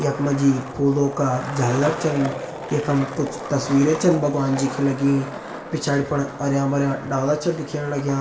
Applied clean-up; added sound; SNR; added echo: none; Skateboard; 11 dB; reverberation time 0.6 s.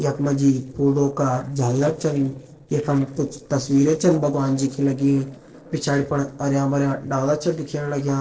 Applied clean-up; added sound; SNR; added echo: neural separator model SepFormer DNS4.